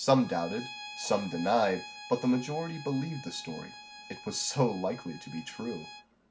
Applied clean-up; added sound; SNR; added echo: none; Bowed string instrument; 15 dB; none.